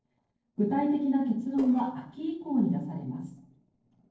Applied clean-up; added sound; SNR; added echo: neural separator model SepFormer DNS4.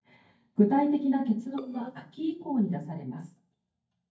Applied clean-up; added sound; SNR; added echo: neural mask model DeepFilterNet 3.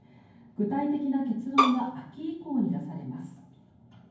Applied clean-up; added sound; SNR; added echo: none; Bowed string instrument; -4 dB; reverberation time 0.9 s.